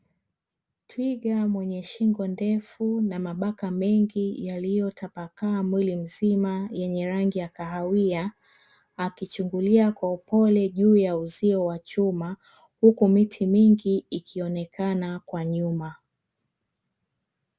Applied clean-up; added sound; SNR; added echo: none; none; none; none.